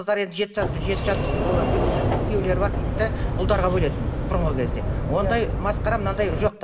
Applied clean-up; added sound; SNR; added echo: none; Sliding door; -1 dB; reverberation time 0.6 s.